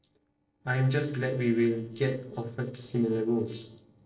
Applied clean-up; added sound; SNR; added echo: neural separator model SepFormer DNS4.